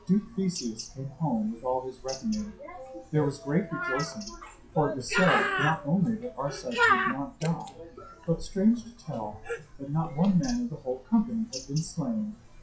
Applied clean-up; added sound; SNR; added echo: classical method WPE with log-MMSE.